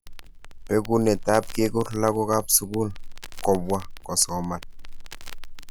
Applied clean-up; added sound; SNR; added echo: none; Crackle; 9 dB; none.